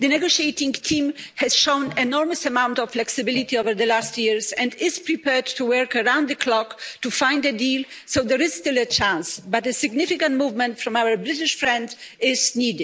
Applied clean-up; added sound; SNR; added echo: none; none; none; none.